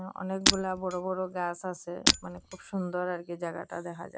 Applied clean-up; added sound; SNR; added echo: none; Shatter; -3 dB; none.